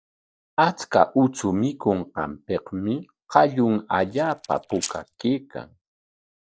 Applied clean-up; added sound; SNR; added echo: neural separator model SepFormer DNS4.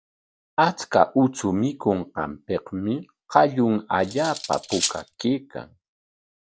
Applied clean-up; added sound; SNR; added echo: none; Cutlery, silverware; 8 dB; none.